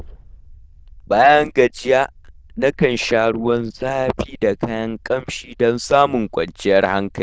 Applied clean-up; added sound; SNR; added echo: neural diffusion model UNIVERSE++.